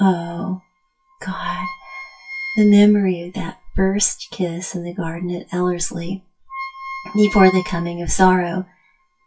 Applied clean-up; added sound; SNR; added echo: classical method WPE with log-MMSE.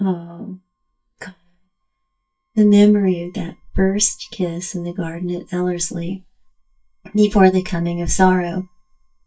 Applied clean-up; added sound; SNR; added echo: neural mask model DeepFilterNet 3.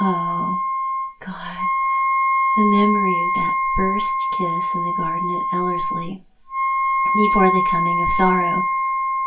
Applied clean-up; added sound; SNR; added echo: none; Wind instrument, woodwind instrument; -4 dB; reverberation time 0.2 s.